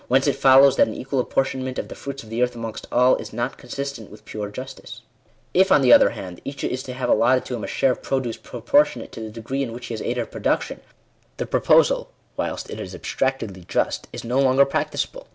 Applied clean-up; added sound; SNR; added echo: none; none; none; none.